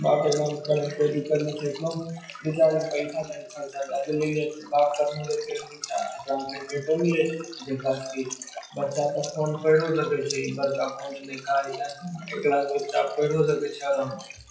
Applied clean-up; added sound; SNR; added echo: classical method WPE with log-MMSE.